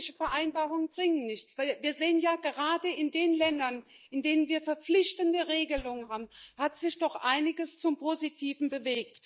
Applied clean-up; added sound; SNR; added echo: neural mask model DeepFilterNet 3.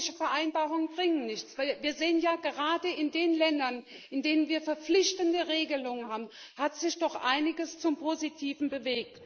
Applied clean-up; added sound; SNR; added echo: neural mask model Resemble Enhance denoiser.